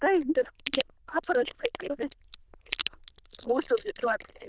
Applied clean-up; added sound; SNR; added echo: neural diffusion model UNIVERSE++.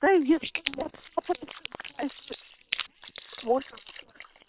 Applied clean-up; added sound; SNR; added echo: neural separator model SepFormer WHAM!.